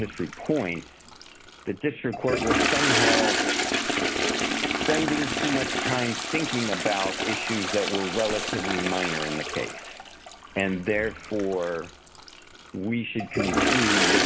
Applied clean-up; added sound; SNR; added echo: none; Toilet flush; -2 dB; none.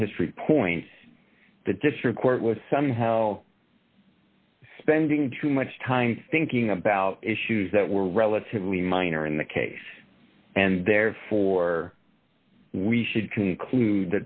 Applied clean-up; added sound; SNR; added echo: none; none; none; none.